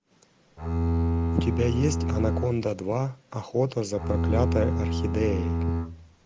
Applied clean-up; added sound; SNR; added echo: none; Bowed string instrument; -3 dB; none.